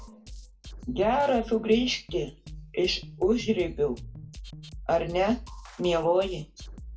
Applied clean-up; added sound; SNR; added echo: none; Drum kit; 14 dB; reverberation time 0.2 s.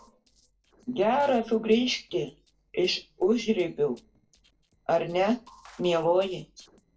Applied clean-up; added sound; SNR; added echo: neural separator model SepFormer DNS4.